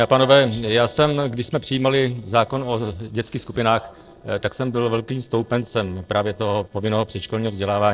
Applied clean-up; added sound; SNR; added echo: neural separator model SepFormer DNS4.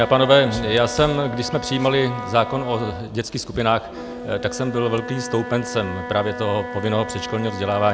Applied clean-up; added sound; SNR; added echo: none; Wind instrument, woodwind instrument; 11 dB; none.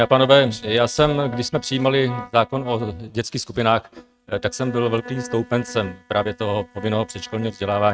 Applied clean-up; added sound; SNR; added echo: neural mask model RNNoise.